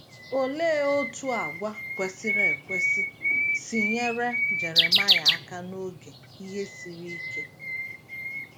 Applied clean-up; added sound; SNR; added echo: none; Bird; -4 dB; none.